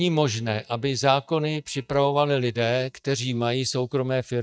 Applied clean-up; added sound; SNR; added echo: neural mask model DeepFilterNet 3.